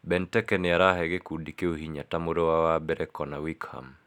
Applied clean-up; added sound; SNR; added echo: none; none; none; none.